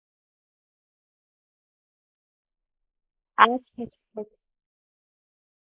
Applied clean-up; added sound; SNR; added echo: neural mask model Resemble Enhance denoiser.